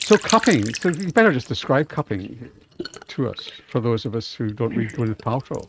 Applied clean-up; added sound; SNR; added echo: neural mask model RNNoise.